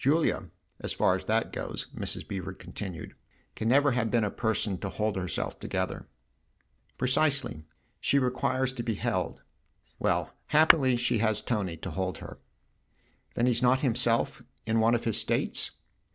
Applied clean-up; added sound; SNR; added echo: none; Tap / Glass; -1 dB; none.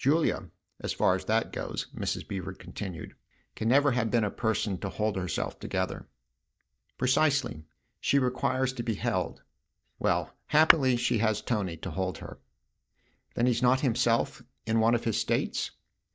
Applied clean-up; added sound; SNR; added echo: neural mask model DeepFilterNet 3.